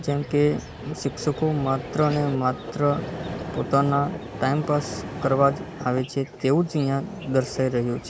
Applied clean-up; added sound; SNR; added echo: none; Vehicle; 11 dB; none.